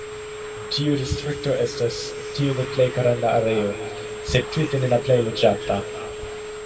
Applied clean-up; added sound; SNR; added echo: none; Telephone; 9 dB; reverberation time 2.2 s.